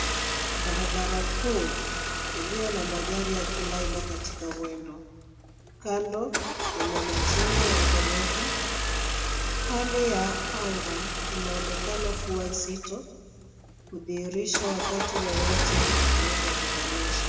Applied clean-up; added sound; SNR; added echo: none; Engine starting / Car; -5 dB; reverberation time 1.7 s.